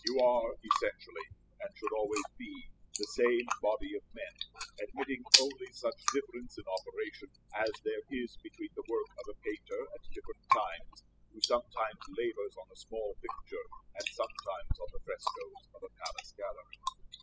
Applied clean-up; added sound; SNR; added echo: classical method spectral subtraction.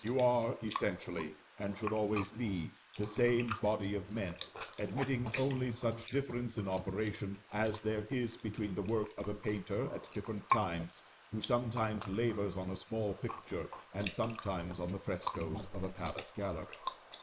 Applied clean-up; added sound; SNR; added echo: neural mask model Resemble Enhance denoiser.